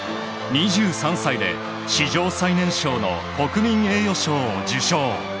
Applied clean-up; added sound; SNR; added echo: none; none; none; none.